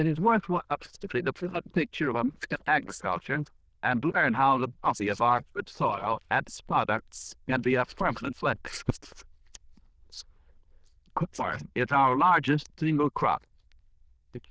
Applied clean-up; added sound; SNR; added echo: neural diffusion model UNIVERSE++.